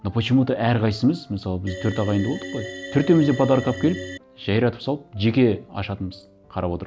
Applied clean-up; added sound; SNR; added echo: none; Organ; 11 dB; none.